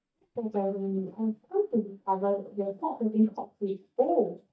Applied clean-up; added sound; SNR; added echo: neural mask model DeepFilterNet 3.